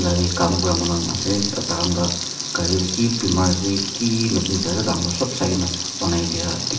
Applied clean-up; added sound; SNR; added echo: none; Frying (food); 5 dB; reverberation time 0.7 s.